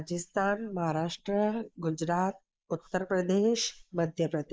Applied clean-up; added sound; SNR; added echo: neural mask model Resemble Enhance denoiser.